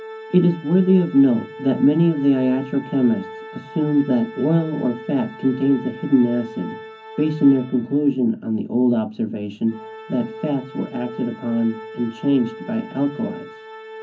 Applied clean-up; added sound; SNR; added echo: none; Organ; 16 dB; reverberation time 0.4 s.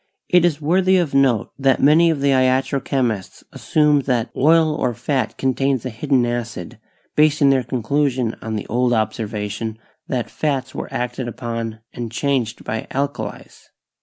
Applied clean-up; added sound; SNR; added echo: none; none; none; none.